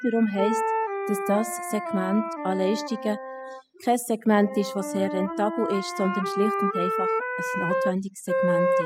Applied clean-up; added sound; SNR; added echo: classical method spectral subtraction.